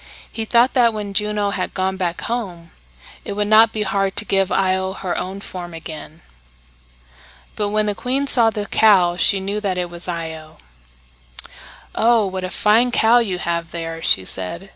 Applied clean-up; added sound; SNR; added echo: none; none; none; none.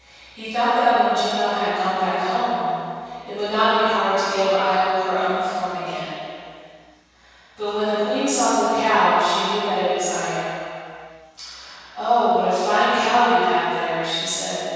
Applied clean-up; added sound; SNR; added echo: none; none; none; reverberation time 2.2 s.